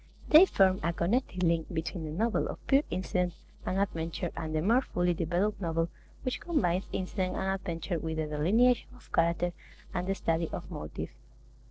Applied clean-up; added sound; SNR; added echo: neural separator model SepFormer DNS4.